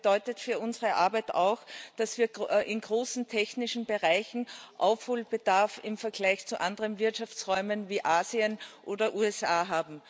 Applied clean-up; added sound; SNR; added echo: none; none; none; none.